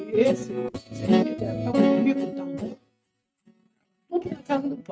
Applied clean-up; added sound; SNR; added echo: neural mask model RNNoise.